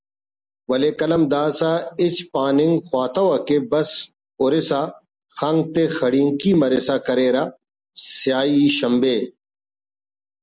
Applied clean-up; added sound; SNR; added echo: none; none; none; none.